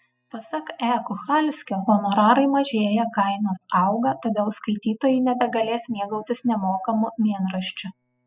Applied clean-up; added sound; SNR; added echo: classical method spectral subtraction.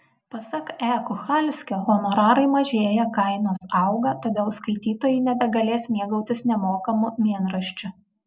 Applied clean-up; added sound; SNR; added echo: none; none; none; none.